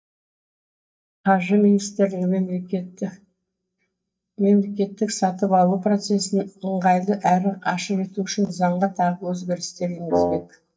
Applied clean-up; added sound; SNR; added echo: neural mask model DeepFilterNet 3.